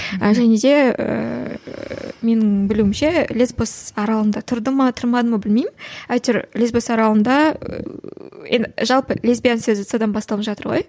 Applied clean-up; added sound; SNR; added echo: none; none; none; none.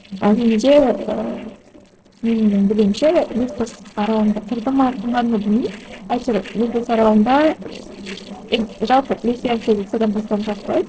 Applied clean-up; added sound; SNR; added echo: neural separator model SepFormer DNS4.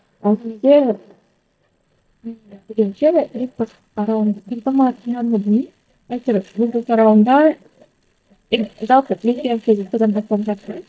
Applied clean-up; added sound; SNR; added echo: neural mask model DeepFilterNet 3.